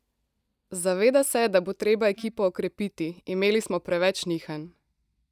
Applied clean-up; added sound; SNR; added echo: neural mask model DeepFilterNet 3.